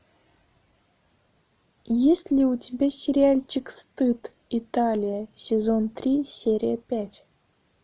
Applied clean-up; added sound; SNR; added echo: none; none; none; none.